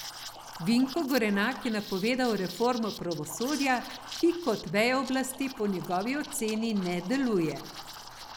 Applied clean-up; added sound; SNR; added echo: none; Liquid; 14 dB; none.